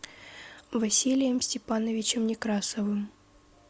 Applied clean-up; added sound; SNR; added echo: none; none; none; none.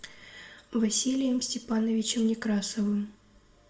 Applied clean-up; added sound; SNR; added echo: none; none; none; reverberation time 0.4 s.